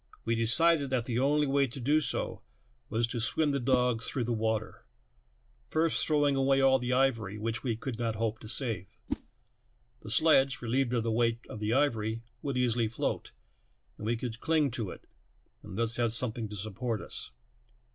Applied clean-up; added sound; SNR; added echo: none; Whoosh, swoosh, swish; 13 dB; none.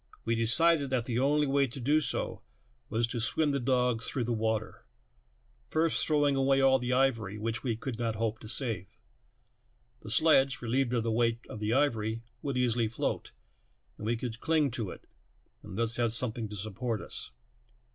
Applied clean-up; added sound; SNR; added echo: none; none; none; none.